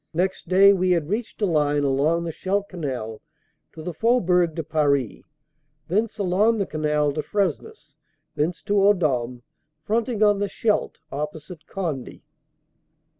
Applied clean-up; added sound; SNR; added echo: none; none; none; none.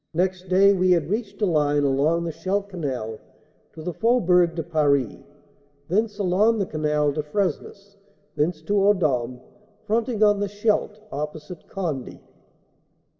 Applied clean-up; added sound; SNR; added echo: none; none; none; reverberation time 1.4 s.